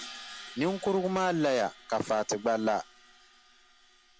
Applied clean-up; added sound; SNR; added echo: none; Crash cymbal; 18 dB; none.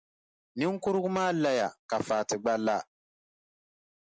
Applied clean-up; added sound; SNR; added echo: none; none; none; none.